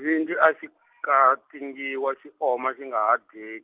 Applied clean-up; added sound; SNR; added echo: none; none; none; none.